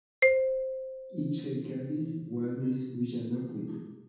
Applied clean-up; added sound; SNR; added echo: none; Marimba, xylophone; -1 dB; reverberation time 1.1 s.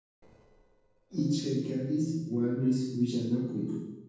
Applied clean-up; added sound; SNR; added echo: neural separator model SepFormer DNS4.